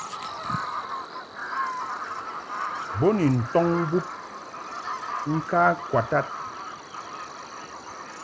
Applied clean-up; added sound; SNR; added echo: none; Bird vocalization, bird call, bird song; 5 dB; none.